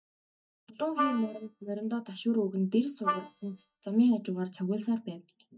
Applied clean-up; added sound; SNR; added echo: neural mask model DeepFilterNet 3.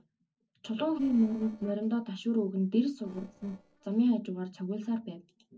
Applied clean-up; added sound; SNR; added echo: neural separator model SepFormer DNS4.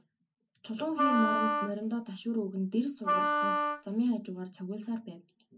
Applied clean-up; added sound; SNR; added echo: none; Wind instrument, woodwind instrument; -2 dB; reverberation time 0.4 s.